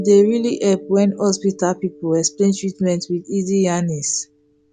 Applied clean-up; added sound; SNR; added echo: none; Mallet percussion; 20 dB; none.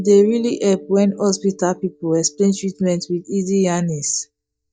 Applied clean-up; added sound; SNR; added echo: neural mask model DeepFilterNet 3.